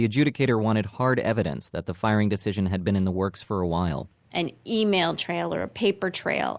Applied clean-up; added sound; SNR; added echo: none; none; none; none.